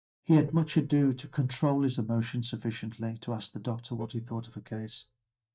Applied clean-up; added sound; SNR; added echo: neural mask model DeepFilterNet 3.